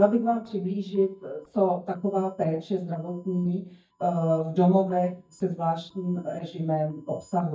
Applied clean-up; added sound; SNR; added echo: neural mask model DeepFilterNet 3.